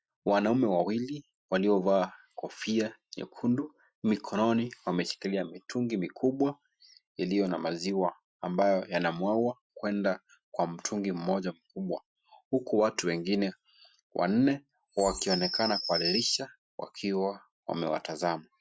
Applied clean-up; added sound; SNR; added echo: classical method Wiener filter.